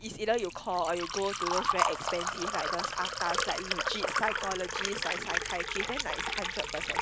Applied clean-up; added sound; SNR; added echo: none; Liquid; -1 dB; none.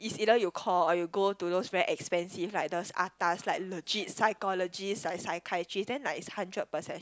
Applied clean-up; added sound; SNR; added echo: none; none; none; none.